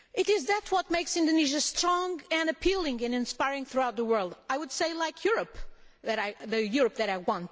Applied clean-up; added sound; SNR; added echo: none; none; none; none.